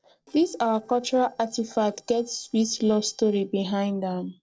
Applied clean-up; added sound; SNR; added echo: neural separator model SepFormer DNS4.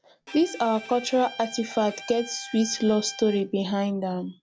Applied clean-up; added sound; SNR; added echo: none; Bowed string instrument; 17 dB; none.